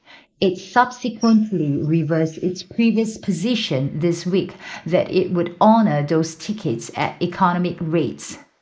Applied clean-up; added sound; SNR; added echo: neural mask model Resemble Enhance denoiser.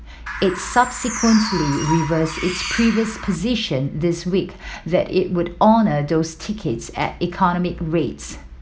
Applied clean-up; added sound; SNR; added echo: none; Bird; 8 dB; none.